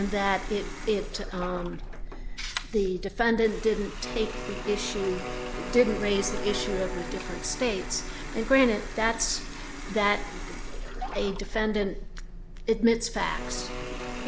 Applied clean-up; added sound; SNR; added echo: none; Water tap, faucet + Electric guitar; 11 dB; none.